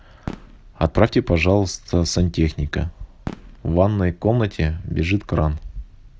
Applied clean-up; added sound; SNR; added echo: none; Fireworks; 20 dB; none.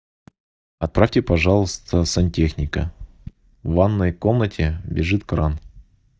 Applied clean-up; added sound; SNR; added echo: neural mask model DeepFilterNet 3.